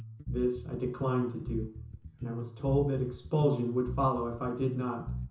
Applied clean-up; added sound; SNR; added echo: none; Bass guitar; 8 dB; reverberation time 0.6 s.